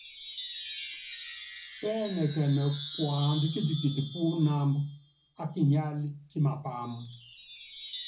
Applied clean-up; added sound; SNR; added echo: none; Wind chime; 3 dB; reverberation time 0.4 s.